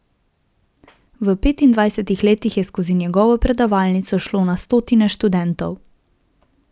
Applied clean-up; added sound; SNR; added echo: none; none; none; none.